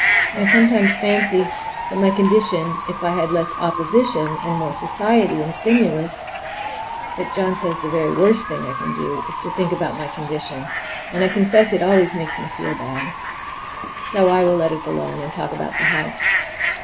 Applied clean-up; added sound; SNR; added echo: none; Bird / Fowl; 5 dB; none.